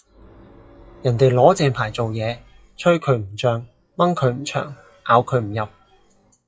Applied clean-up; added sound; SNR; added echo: classical method WPE with log-MMSE.